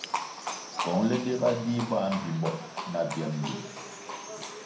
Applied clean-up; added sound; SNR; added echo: none; Livestock, farm animals, working animals; 7 dB; reverberation time 0.5 s.